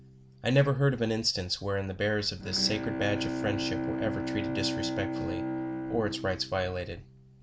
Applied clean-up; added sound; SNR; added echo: none; Bowed string instrument; 5 dB; none.